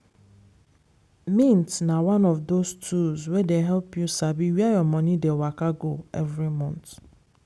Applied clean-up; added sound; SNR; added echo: none; none; none; none.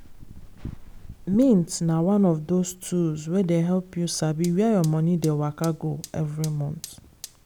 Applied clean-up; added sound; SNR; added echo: none; Fire; 19 dB; none.